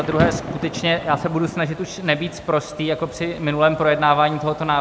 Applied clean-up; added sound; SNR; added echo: none; Thunder / Rain; 11 dB; none.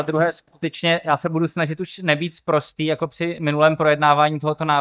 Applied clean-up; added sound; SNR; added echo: neural mask model DeepFilterNet 3.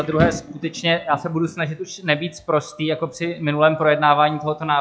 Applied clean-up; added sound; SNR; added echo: classical method log-MMSE.